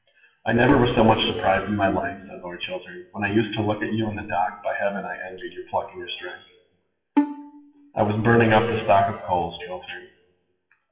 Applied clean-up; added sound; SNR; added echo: classical method WPE with log-MMSE.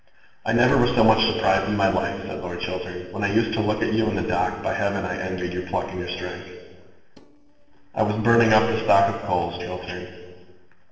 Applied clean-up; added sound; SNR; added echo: neural separator model SepFormer DNS4.